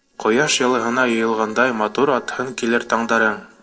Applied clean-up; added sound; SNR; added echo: neural separator model SepFormer DNS4.